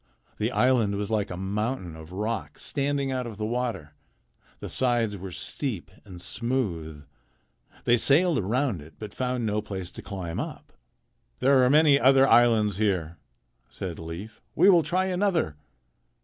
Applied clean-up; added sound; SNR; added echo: none; none; none; none.